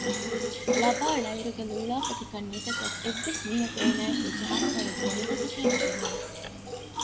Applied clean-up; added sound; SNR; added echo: none; Fill (with liquid); -3 dB; none.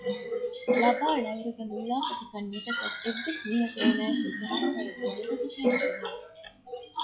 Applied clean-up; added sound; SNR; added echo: classical method log-MMSE.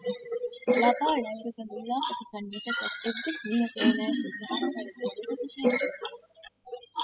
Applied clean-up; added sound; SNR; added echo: classical method spectral subtraction.